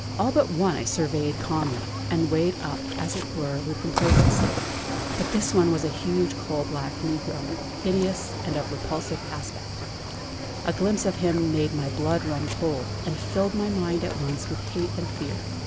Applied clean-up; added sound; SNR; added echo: none; Cricket / Waves, surf; 2 dB; none.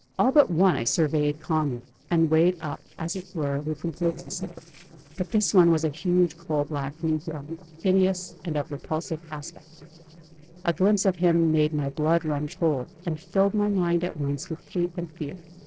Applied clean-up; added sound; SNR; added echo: neural separator model SepFormer DNS4.